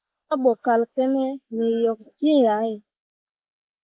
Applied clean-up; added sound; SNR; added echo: neural mask model Resemble Enhance denoiser.